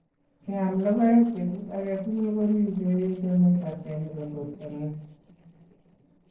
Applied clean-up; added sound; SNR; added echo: neural separator model SepFormer DNS4.